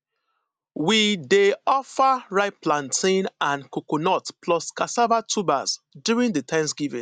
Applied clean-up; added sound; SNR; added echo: none; none; none; none.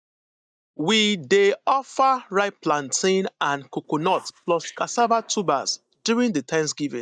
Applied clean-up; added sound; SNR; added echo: neural mask model DeepFilterNet 3.